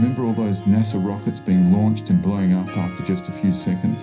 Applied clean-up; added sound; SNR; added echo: none; Harp; 16 dB; reverberation time 0.5 s.